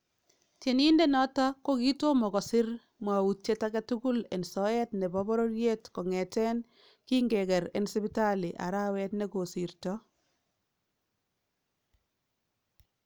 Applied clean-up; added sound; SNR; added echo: none; none; none; none.